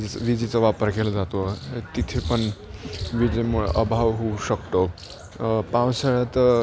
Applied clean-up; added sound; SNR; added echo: none; Drum; 19 dB; none.